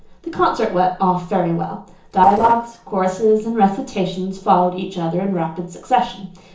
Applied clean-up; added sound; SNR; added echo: neural separator model SepFormer DNS4.